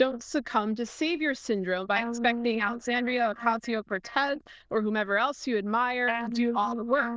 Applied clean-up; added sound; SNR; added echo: neural diffusion model UNIVERSE++.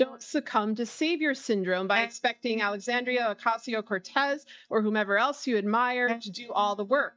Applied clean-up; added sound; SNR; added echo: neural mask model DeepFilterNet 3.